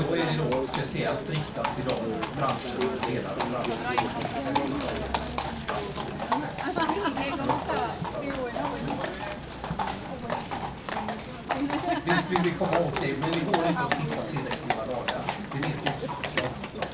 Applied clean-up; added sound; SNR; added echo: none; Livestock, farm animals, working animals; -3 dB; reverberation time 0.3 s.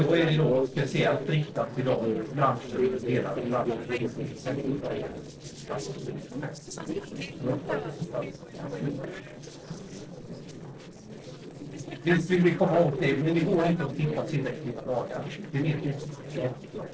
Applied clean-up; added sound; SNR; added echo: neural separator model SepFormer DNS4.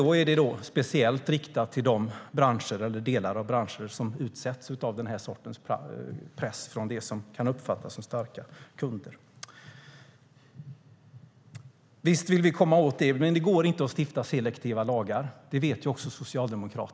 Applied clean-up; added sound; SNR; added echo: none; none; none; none.